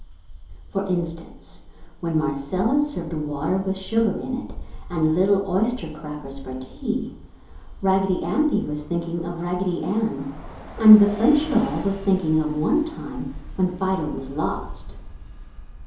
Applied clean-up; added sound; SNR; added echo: none; Bus; 14 dB; reverberation time 2.8 s.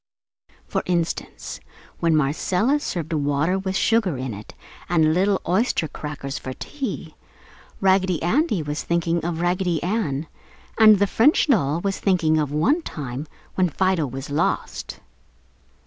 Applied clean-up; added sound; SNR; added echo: none; none; none; none.